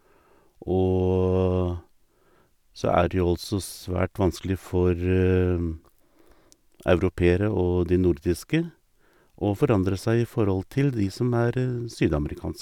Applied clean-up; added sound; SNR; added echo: none; none; none; none.